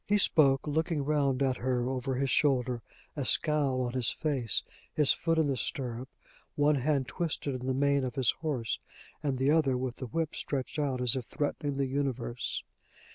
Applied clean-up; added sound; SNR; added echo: none; none; none; none.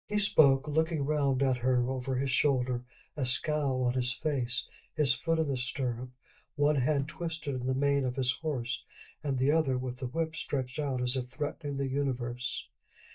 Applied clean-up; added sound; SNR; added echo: neural mask model DeepFilterNet 3.